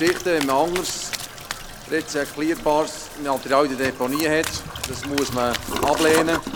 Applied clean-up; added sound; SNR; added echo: none; Domestic sounds, home sounds + Toilet flush; 7 dB; none.